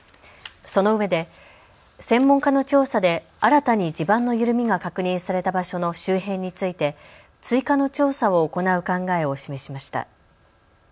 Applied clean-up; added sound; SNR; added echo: none; none; none; none.